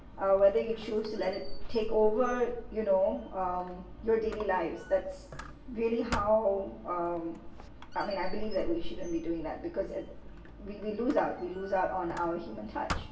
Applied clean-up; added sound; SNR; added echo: none; Squeak; 8 dB; reverberation time 0.8 s.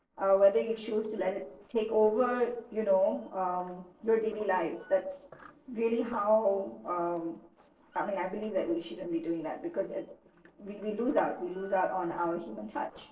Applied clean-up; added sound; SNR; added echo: neural separator model SepFormer DNS4.